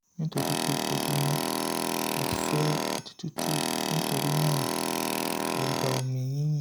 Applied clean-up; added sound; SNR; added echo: none; Tools; -3 dB; none.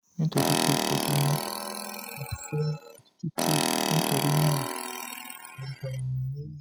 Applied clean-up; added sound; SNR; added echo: classical method spectral subtraction.